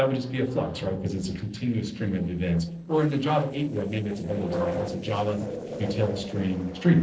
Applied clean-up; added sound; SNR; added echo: neural separator model SepFormer DNS4.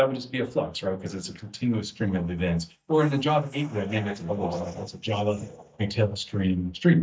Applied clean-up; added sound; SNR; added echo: neural mask model DeepFilterNet 3.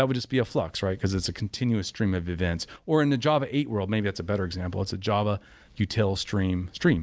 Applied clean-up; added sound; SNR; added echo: none; none; none; none.